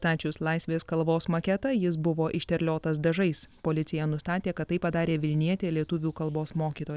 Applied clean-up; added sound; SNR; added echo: none; none; none; none.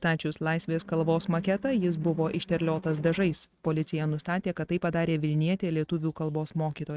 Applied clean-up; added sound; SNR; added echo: neural mask model RNNoise.